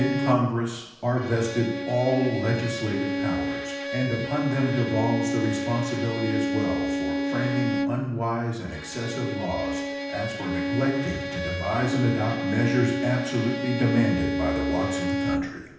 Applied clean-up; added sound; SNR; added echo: none; Bowed string instrument; 2 dB; reverberation time 0.9 s.